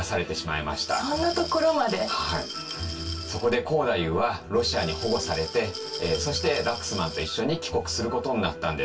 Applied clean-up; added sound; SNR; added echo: none; Glass; 11 dB; reverberation time 0.2 s.